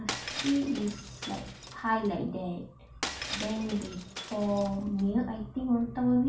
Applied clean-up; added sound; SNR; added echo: none; Shatter; 10 dB; reverberation time 0.4 s.